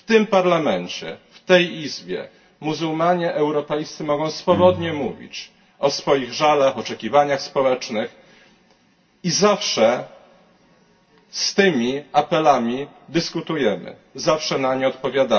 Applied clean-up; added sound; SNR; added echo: none; Bowed string instrument; 12 dB; reverberation time 0.2 s.